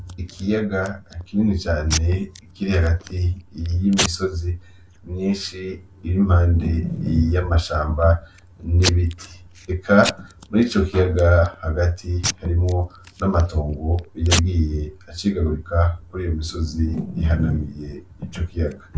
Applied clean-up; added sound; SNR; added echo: none; Packing tape, duct tape / Tearing; 11 dB; none.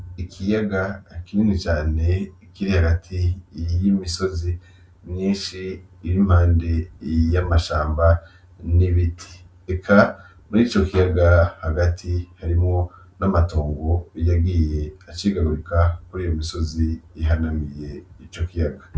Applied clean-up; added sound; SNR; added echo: none; none; none; none.